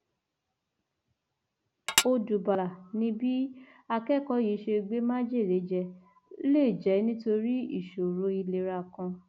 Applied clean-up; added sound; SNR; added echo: none; Tap / Dishes, pots, and pans; -3 dB; none.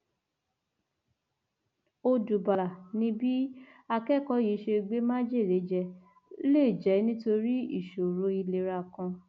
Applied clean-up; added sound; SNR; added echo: none; none; none; none.